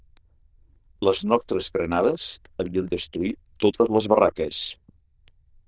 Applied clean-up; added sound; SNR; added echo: neural diffusion model UNIVERSE++.